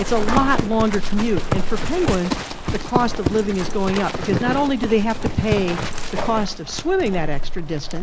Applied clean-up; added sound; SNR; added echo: none; Livestock, farm animals, working animals; 0 dB; none.